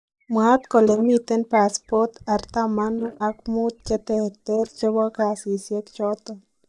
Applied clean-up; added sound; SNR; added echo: neural mask model DeepFilterNet 3.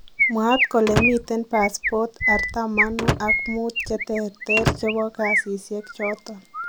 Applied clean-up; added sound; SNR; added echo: none; Chirp, tweet + Slam / Wood; 0 dB; none.